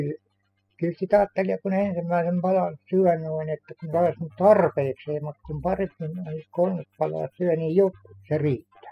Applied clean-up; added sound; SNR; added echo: classical method spectral subtraction.